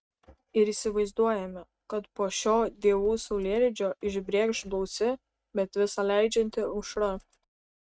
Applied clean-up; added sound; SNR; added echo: neural mask model RNNoise.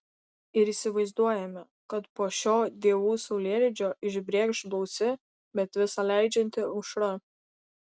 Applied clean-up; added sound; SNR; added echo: none; none; none; none.